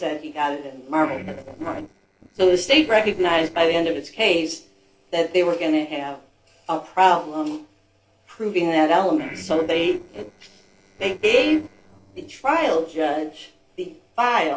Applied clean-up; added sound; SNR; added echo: neural separator model SepFormer DNS4.